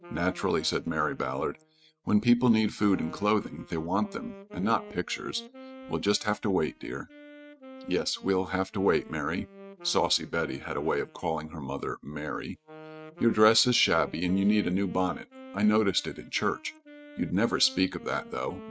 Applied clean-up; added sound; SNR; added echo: neural mask model RNNoise.